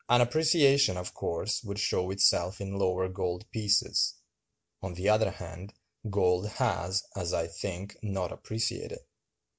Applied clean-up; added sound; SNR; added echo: none; none; none; none.